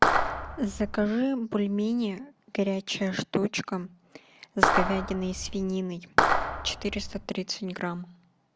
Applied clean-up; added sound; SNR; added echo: none; Clapping; -4 dB; none.